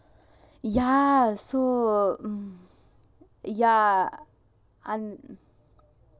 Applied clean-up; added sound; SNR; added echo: none; none; none; none.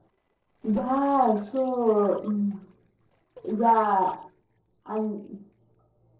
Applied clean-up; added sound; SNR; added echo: neural separator model SepFormer DNS4.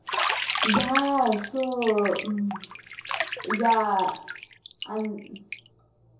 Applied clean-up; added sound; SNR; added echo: none; Bathtub (filling or washing); 5 dB; reverberation time 0.6 s.